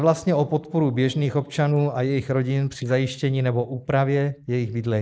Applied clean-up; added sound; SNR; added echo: neural mask model Resemble Enhance denoiser.